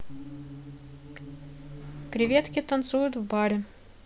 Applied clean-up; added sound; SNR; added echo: none; Musical instrument; 13 dB; none.